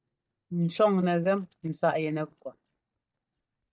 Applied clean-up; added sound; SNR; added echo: neural mask model DeepFilterNet 3.